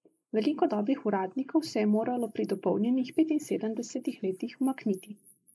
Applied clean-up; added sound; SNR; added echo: neural mask model Resemble Enhance denoiser.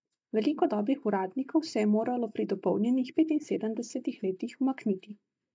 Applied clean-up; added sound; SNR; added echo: neural mask model DeepFilterNet 3.